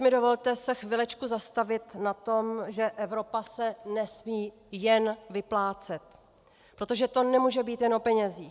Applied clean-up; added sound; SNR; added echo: none; none; none; none.